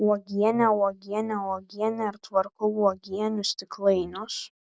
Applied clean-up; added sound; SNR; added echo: none; none; none; none.